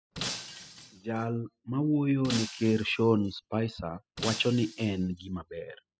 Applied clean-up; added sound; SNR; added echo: classical method spectral subtraction.